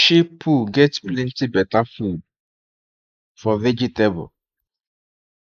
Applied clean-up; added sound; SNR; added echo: neural mask model Resemble Enhance denoiser.